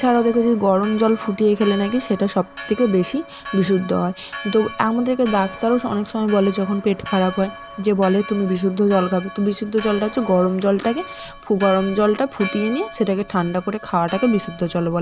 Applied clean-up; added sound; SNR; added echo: none; Church bell; 15 dB; none.